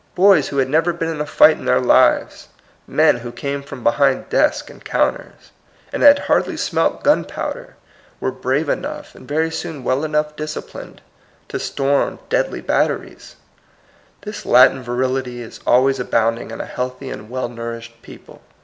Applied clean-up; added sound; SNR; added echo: none; none; none; none.